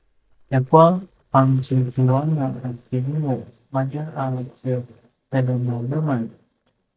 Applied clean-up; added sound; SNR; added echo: neural mask model DeepFilterNet 3.